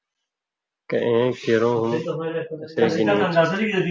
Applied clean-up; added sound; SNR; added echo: none; none; none; none.